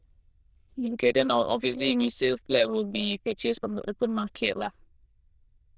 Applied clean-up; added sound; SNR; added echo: neural diffusion model UNIVERSE++.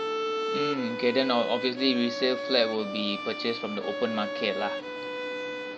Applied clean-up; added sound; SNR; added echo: none; Bowed string instrument; 4 dB; none.